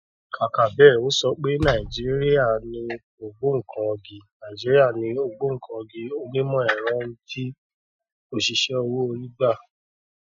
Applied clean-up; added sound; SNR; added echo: classical method Wiener filter.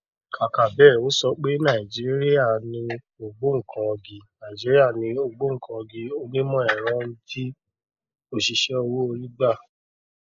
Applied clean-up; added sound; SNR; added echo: neural mask model Resemble Enhance denoiser.